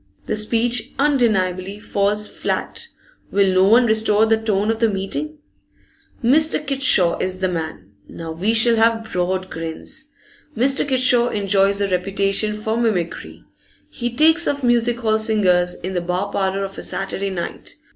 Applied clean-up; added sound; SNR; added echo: none; none; none; none.